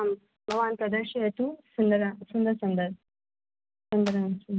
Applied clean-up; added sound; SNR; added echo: none; Clapping; 15 dB; none.